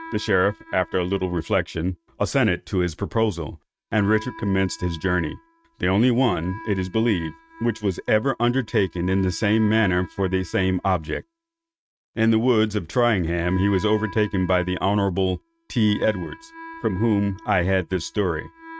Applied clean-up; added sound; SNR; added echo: neural mask model RNNoise.